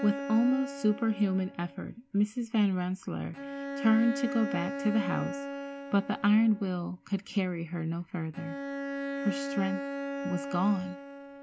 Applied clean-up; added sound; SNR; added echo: none; Bowed string instrument; 8 dB; none.